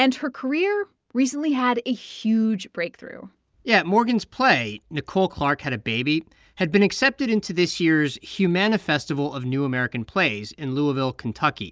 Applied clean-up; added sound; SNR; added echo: none; none; none; none.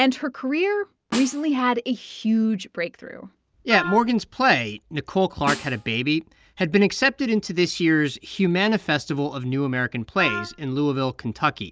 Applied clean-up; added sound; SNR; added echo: none; Wind instrument, woodwind instrument + Snare drum; 11 dB; none.